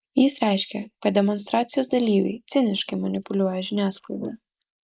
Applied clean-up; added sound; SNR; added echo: neural mask model Resemble Enhance denoiser.